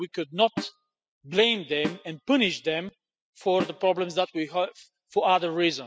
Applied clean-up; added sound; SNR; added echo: classical method spectral subtraction.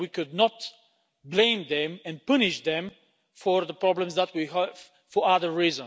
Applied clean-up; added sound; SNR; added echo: none; none; none; none.